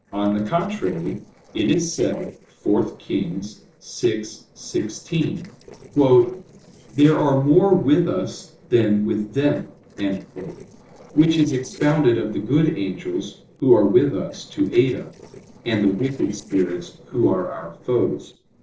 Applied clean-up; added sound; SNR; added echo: neural separator model SepFormer DNS4.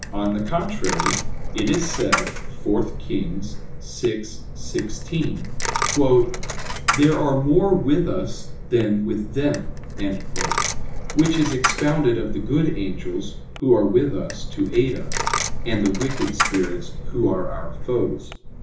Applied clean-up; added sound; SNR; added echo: none; Coin (dropping); 3 dB; reverberation time 0.7 s.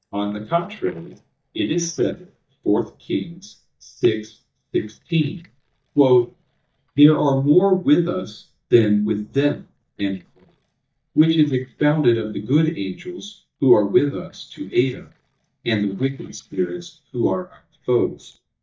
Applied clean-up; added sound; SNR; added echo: neural mask model DeepFilterNet 3.